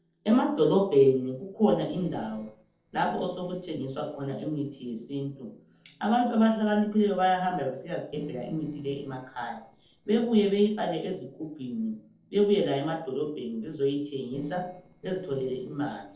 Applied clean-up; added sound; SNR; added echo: neural separator model SepFormer DNS4.